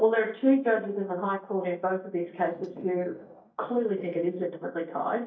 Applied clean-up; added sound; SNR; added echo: neural mask model DeepFilterNet 3.